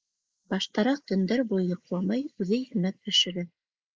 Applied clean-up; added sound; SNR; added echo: neural mask model Resemble Enhance denoiser.